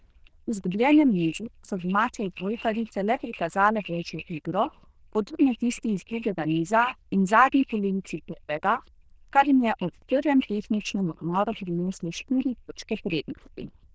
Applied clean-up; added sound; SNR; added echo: neural diffusion model UNIVERSE++.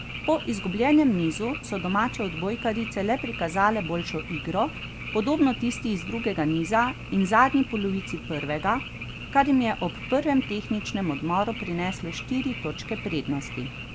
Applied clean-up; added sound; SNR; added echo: none; Frog; 10 dB; none.